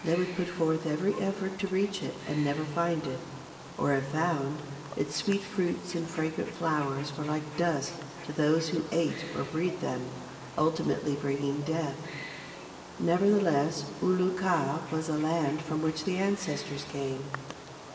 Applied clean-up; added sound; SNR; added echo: none; Wild animals; 14 dB; reverberation time 2.4 s.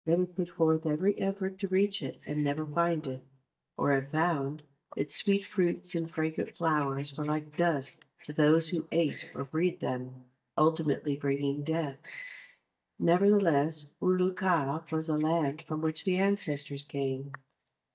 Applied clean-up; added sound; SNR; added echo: neural mask model DeepFilterNet 3.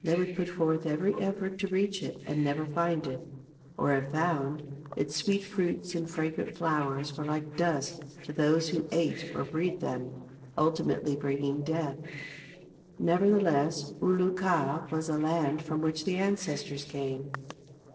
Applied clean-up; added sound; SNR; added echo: neural separator model SepFormer DNS4.